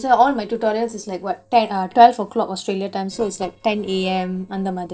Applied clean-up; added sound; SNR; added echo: neural separator model SepFormer DNS4.